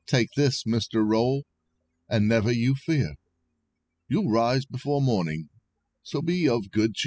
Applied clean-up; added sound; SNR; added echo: classical method spectral subtraction.